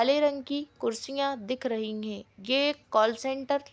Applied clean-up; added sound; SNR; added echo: none; none; none; none.